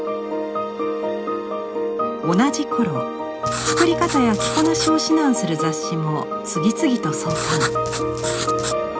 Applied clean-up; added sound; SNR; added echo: none; Writing; 6 dB; none.